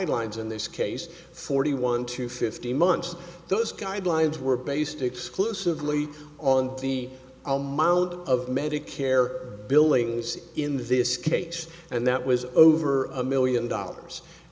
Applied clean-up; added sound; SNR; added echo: none; none; none; none.